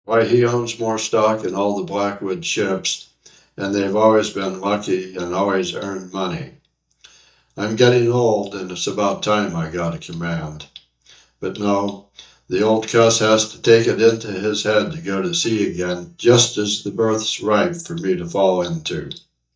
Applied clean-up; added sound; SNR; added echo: neural mask model DeepFilterNet 3.